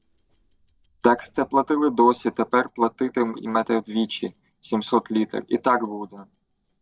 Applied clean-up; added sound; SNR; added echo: neural mask model DeepFilterNet 3.